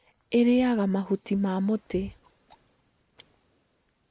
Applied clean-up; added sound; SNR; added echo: none; none; none; none.